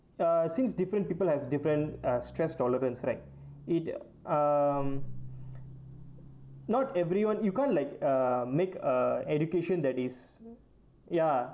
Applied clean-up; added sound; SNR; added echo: none; none; none; none.